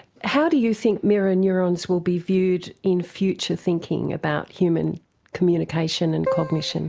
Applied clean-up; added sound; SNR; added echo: none; Keyboard (musical); 5 dB; none.